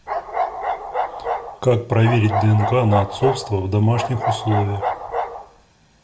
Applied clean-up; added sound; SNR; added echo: none; Bark; 5 dB; reverberation time 0.3 s.